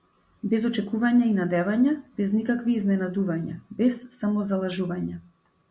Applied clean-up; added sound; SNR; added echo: none; none; none; none.